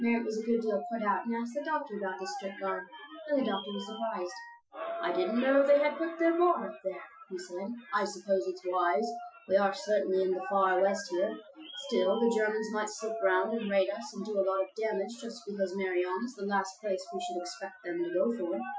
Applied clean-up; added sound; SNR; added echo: classical method Wiener filter.